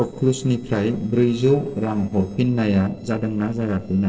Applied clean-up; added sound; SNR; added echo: neural separator model SepFormer DNS4.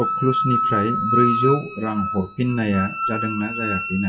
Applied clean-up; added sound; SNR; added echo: classical method WPE with log-MMSE.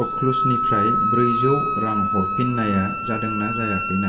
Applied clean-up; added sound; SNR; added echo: none; Wind instrument, woodwind instrument; 0 dB; reverberation time 1.4 s.